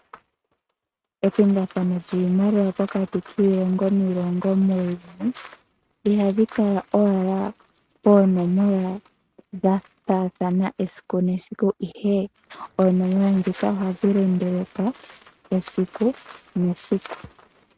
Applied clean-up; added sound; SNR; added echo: neural mask model RNNoise.